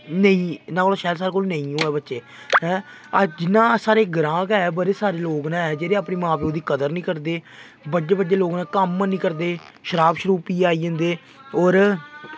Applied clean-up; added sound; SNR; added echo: none; none; none; none.